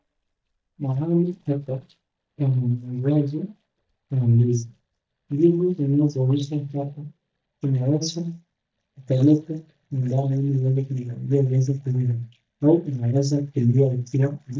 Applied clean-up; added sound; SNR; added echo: neural mask model DeepFilterNet 3.